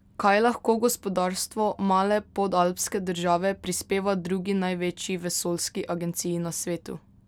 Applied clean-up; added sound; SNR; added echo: none; none; none; none.